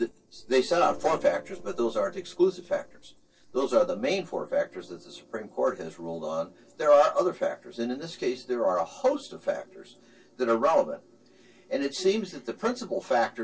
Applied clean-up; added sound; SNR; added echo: neural separator model SepFormer DNS4.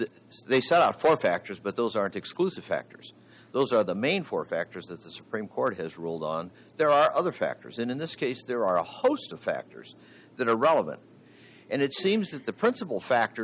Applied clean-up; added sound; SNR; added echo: none; none; none; none.